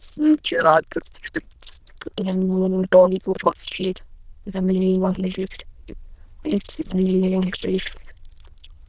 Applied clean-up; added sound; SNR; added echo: neural diffusion model UNIVERSE++.